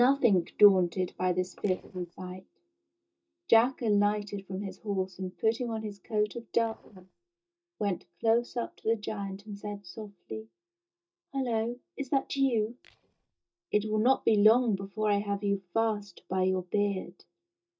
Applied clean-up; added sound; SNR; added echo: neural mask model DeepFilterNet 3.